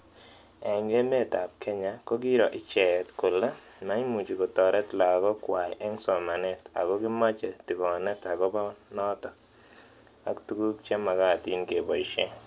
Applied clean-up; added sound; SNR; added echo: none; none; none; none.